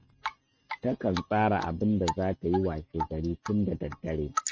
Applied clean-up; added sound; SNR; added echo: neural mask model RNNoise.